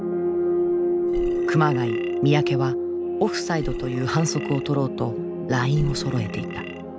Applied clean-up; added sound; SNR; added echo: none; Burping, eructation; 14 dB; none.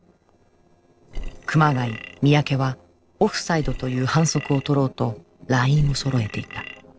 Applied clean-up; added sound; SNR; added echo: neural separator model SepFormer DNS4.